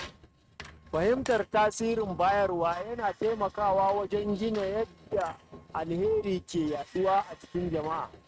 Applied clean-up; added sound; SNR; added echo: neural mask model RNNoise.